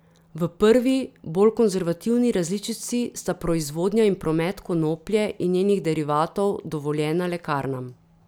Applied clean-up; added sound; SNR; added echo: none; none; none; none.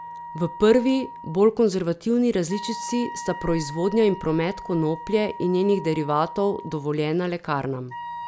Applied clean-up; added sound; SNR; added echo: none; Wind instrument, woodwind instrument; 14 dB; none.